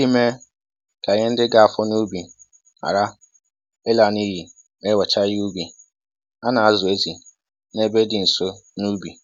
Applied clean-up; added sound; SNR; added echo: none; none; none; none.